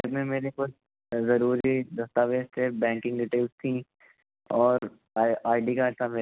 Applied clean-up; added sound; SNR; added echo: none; none; none; none.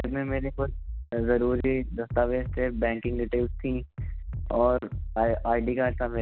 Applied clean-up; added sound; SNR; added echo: none; Bass drum; 6 dB; none.